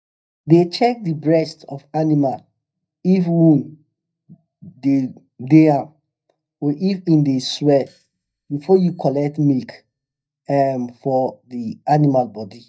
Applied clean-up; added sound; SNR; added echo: neural mask model DeepFilterNet 3.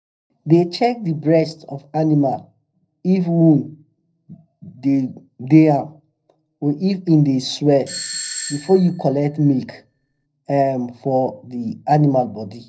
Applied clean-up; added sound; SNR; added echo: neural separator model SepFormer DNS4.